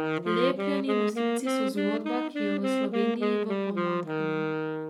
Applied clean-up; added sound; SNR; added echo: none; Wind instrument, woodwind instrument; -4 dB; none.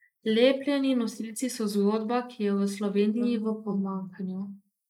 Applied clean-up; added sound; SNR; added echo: neural mask model Resemble Enhance denoiser.